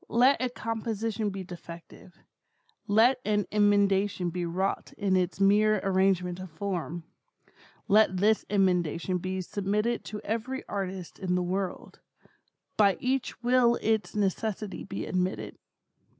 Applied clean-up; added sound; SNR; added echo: none; none; none; none.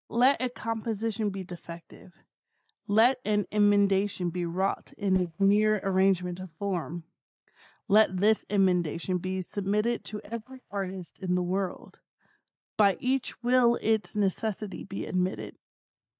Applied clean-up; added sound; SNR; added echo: neural mask model DeepFilterNet 3.